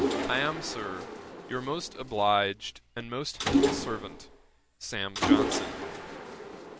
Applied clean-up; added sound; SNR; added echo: none; Mechanisms; -2 dB; none.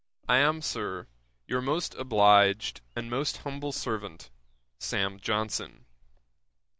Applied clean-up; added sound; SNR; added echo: none; none; none; none.